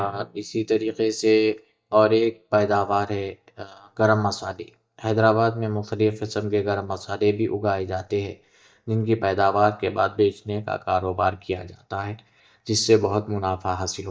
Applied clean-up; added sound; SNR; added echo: neural mask model DeepFilterNet 3.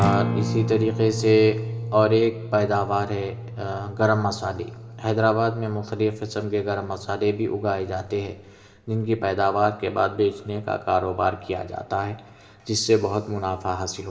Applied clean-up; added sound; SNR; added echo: none; Acoustic guitar; 9 dB; reverberation time 1.3 s.